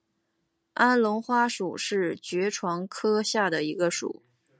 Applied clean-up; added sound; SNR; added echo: none; none; none; none.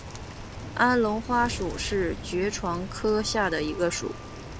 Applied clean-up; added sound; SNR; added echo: none; Rain + Sliding door; 10 dB; none.